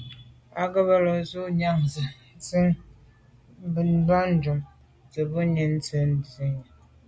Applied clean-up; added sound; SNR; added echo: none; none; none; none.